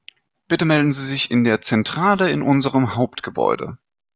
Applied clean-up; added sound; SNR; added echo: none; none; none; none.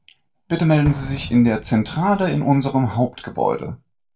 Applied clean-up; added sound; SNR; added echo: none; Explosion; 17 dB; reverberation time 0.2 s.